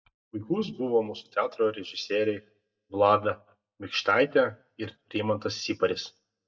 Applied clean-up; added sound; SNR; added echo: neural mask model DeepFilterNet 3.